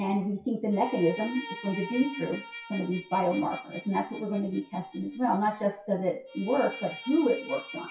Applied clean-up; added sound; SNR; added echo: classical method WPE with log-MMSE.